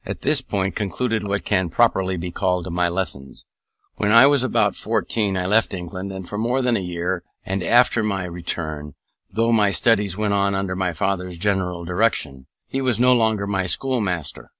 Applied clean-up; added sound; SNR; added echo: none; none; none; none.